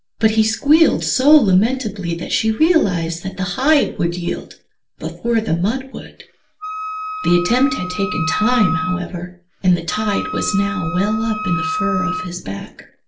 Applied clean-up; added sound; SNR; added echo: none; Wind instrument, woodwind instrument; 7 dB; reverberation time 0.3 s.